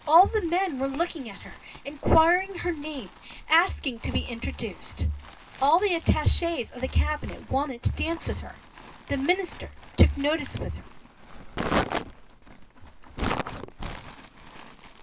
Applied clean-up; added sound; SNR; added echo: none; Crumpling, crinkling; 10 dB; reverberation time 0.2 s.